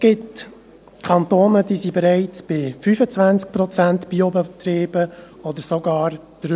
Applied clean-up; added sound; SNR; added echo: none; none; none; none.